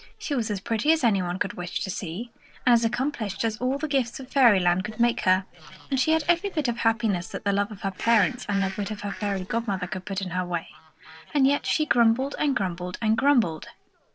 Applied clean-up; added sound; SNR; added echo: neural separator model SepFormer DNS4.